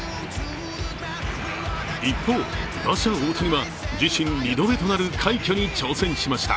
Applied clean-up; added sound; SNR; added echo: none; none; none; none.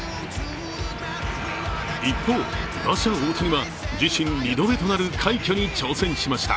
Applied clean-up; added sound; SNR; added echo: none; Wind instrument, woodwind instrument; 14 dB; none.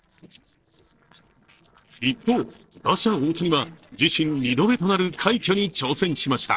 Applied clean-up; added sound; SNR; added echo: neural separator model SepFormer DNS4.